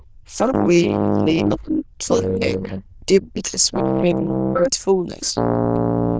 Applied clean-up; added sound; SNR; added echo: neural diffusion model UNIVERSE++.